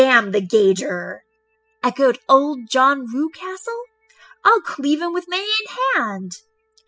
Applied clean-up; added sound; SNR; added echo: classical method spectral subtraction.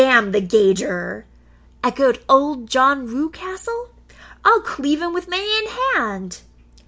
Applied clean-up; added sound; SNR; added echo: none; none; none; none.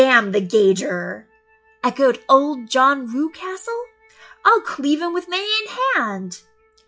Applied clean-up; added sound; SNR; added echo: classical method log-MMSE.